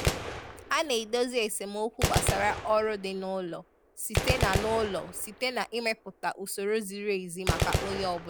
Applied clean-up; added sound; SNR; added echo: none; Gunshot, gunfire; 3 dB; none.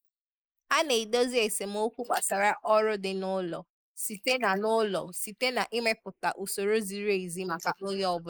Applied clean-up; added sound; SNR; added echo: neural mask model Resemble Enhance denoiser.